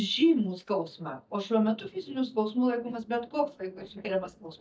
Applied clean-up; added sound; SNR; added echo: neural mask model DeepFilterNet 3.